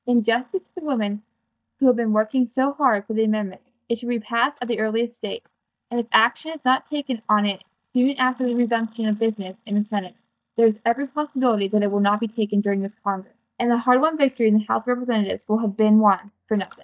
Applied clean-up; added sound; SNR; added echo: neural mask model DeepFilterNet 3.